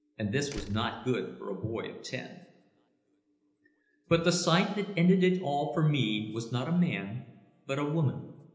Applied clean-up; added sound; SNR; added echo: none; Slam; 16 dB; reverberation time 1.0 s.